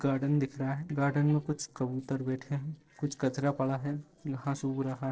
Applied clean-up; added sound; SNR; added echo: neural separator model SepFormer DNS4.